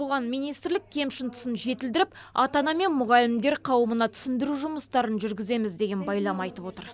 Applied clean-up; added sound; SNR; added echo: none; none; none; none.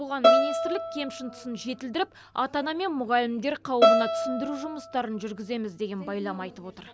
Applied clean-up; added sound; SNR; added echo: none; Bowed string instrument; -3 dB; none.